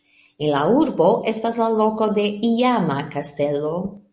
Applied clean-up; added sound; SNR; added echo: none; none; none; none.